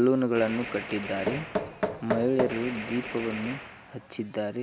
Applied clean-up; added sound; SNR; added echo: none; Knock + Gunshot, gunfire; 6 dB; none.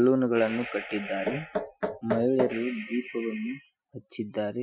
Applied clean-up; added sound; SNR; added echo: classical method Wiener filter.